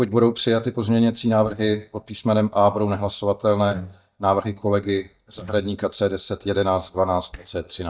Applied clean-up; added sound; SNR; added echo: neural mask model DeepFilterNet 3.